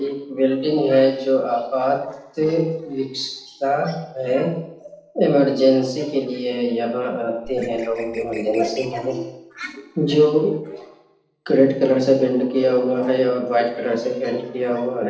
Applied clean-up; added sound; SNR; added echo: neural separator model SepFormer DNS4.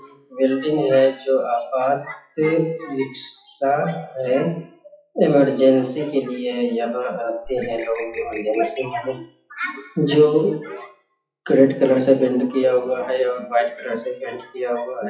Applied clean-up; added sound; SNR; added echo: classical method WPE with log-MMSE.